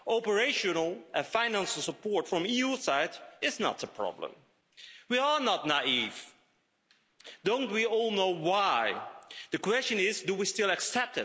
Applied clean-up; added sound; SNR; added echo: none; none; none; none.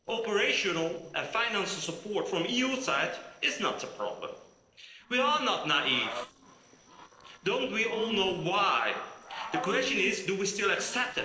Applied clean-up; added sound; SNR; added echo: neural separator model SepFormer DNS4.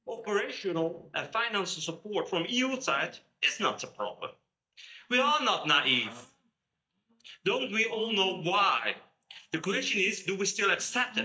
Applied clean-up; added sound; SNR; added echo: neural mask model DeepFilterNet 3.